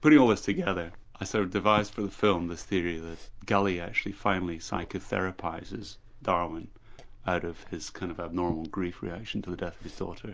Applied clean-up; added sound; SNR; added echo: none; Liquid; 15 dB; none.